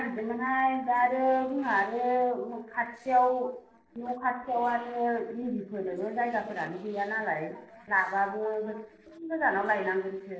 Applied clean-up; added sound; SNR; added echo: neural separator model SepFormer DNS4.